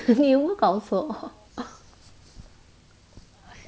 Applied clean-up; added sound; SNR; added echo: none; none; none; none.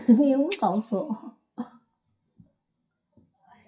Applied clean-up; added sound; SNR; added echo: classical method WPE with log-MMSE.